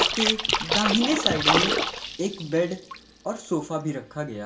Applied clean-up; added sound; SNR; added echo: none; Splash, splatter; -1 dB; reverberation time 0.2 s.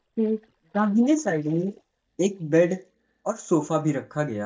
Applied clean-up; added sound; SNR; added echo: neural mask model DeepFilterNet 3.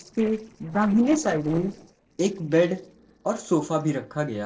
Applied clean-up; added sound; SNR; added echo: neural separator model SepFormer DNS4.